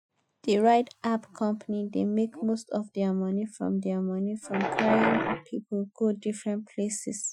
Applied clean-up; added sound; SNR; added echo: classical method Wiener filter.